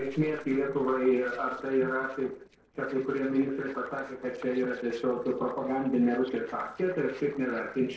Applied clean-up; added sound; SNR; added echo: neural separator model SepFormer DNS4.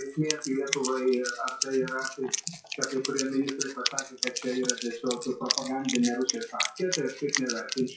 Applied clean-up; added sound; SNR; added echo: classical method WPE with log-MMSE.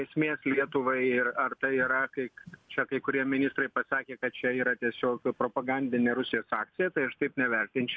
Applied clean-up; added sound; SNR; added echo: none; none; none; none.